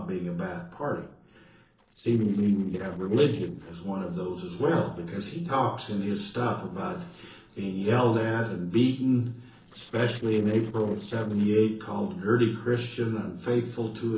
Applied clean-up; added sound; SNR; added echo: neural separator model SepFormer DNS4.